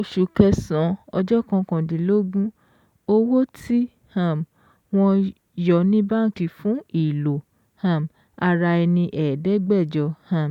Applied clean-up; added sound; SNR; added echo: none; none; none; none.